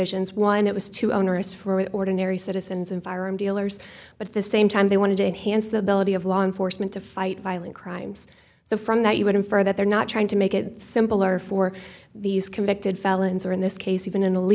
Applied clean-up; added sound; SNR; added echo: none; none; none; none.